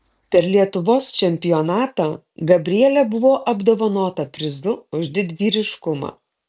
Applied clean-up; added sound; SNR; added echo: none; none; none; none.